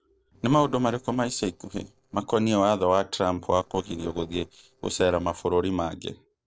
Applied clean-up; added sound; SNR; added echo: neural separator model SepFormer DNS4.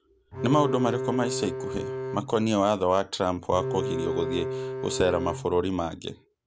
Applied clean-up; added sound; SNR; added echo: none; Bowed string instrument; 5 dB; none.